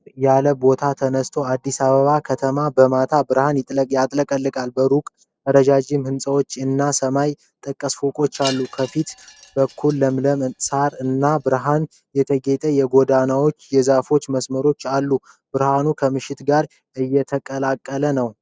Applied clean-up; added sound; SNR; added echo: none; Wind chime; 19 dB; none.